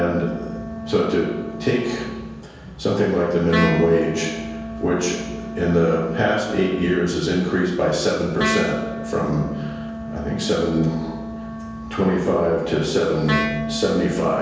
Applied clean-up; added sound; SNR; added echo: none; Wind instrument, woodwind instrument; 8 dB; reverberation time 1.2 s.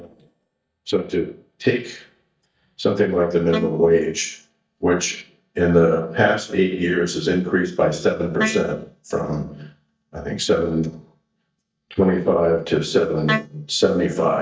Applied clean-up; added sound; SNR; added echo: neural mask model DeepFilterNet 3.